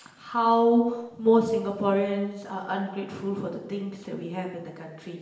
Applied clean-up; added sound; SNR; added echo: none; none; none; reverberation time 0.9 s.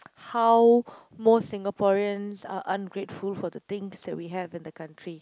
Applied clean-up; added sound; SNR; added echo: none; none; none; none.